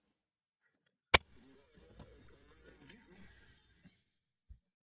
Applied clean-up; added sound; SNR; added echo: neural mask model DeepFilterNet 3.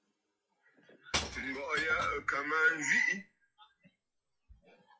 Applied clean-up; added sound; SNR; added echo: classical method log-MMSE.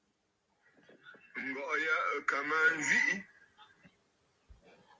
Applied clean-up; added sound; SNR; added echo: none; none; none; none.